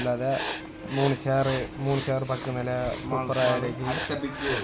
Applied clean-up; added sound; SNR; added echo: none; Writing; 10 dB; none.